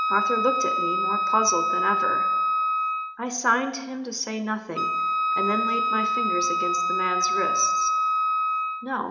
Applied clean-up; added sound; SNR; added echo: none; Wind instrument, woodwind instrument; -4 dB; reverberation time 0.8 s.